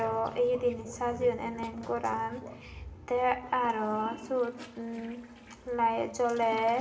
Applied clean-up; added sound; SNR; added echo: none; Toilet flush; 18 dB; reverberation time 2.6 s.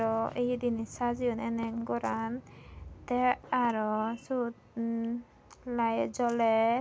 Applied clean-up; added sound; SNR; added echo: none; none; none; none.